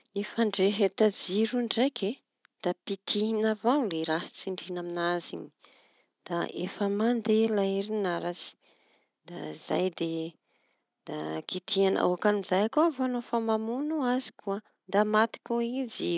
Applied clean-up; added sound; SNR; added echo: none; none; none; none.